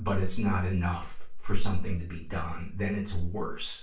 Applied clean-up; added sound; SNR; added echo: none; none; none; reverberation time 0.3 s.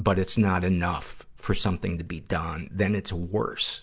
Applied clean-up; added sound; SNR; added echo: none; none; none; none.